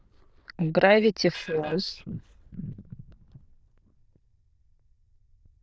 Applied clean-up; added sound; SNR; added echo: neural diffusion model UNIVERSE++.